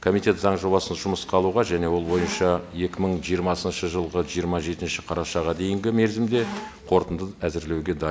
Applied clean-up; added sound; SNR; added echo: none; Squeak; 16 dB; none.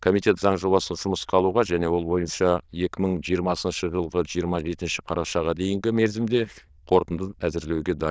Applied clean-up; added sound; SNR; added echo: neural diffusion model UNIVERSE++.